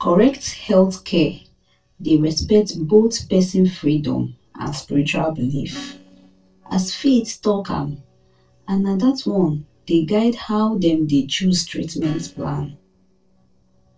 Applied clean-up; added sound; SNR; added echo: neural separator model SepFormer DNS4.